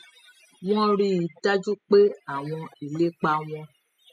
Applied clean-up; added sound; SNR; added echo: classical method spectral subtraction.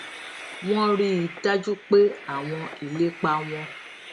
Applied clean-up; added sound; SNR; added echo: none; Train; 15 dB; none.